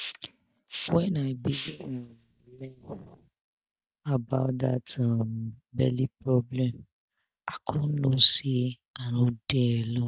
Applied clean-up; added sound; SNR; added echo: neural mask model DeepFilterNet 3.